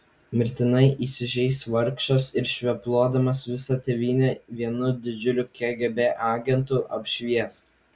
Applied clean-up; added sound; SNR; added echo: none; none; none; none.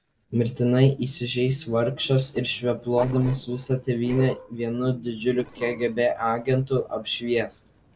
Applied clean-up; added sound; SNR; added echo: neural separator model SepFormer DNS4.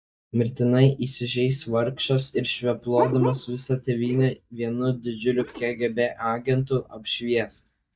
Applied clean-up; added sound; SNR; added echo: neural mask model DeepFilterNet 3.